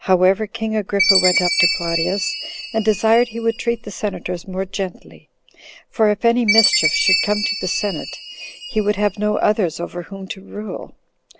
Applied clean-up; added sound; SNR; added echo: none; Chime; 4 dB; none.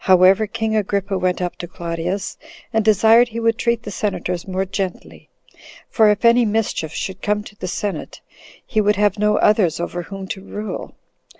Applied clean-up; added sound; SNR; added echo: none; none; none; none.